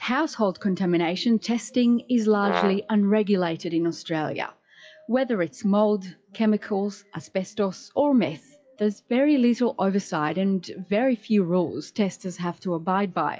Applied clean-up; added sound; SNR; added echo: classical method WPE with log-MMSE.